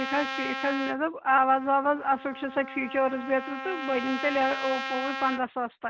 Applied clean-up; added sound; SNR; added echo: none; Trumpet; 8 dB; none.